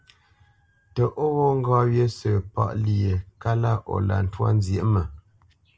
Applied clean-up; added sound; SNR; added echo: none; none; none; none.